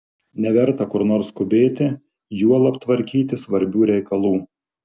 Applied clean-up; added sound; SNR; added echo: none; none; none; none.